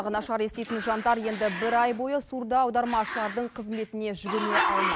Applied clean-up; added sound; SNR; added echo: none; Growling; 5 dB; none.